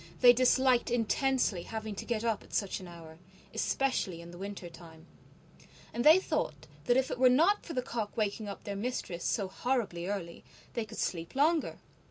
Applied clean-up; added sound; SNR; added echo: none; none; none; none.